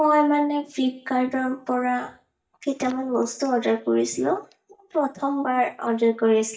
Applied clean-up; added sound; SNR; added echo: neural mask model DeepFilterNet 3.